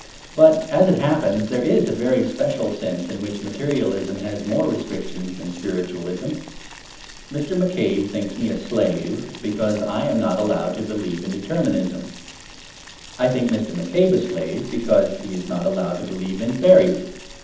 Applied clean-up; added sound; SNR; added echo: none; Boiling; 18 dB; reverberation time 0.8 s.